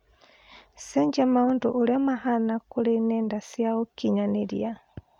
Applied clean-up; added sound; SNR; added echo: none; none; none; none.